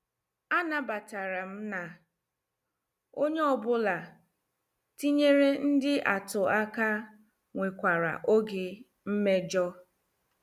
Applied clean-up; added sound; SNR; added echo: none; none; none; none.